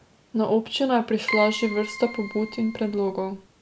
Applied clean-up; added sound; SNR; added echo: none; Keyboard (musical); 9 dB; none.